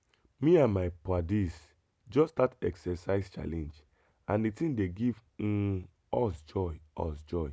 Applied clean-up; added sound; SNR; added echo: none; none; none; none.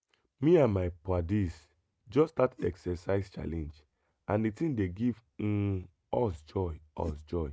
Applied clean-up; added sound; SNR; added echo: neural mask model RNNoise.